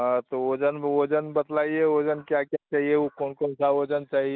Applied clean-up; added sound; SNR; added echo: none; none; none; none.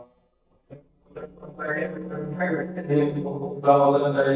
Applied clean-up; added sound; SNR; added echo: neural mask model DeepFilterNet 3.